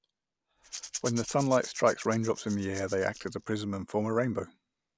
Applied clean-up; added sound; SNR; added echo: none; Rattle / Rattle (instrument); 13 dB; none.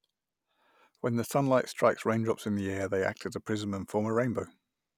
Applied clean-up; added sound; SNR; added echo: none; none; none; none.